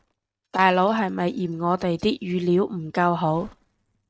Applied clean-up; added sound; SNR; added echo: neural mask model RNNoise.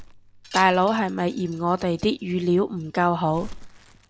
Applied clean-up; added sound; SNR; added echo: none; Wind chime + Crumpling, crinkling; 18 dB; none.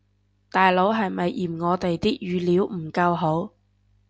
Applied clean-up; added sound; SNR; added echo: none; none; none; none.